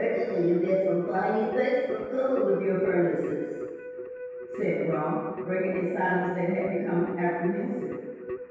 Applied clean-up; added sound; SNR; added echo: none; Keyboard (musical); 9 dB; reverberation time 1.2 s.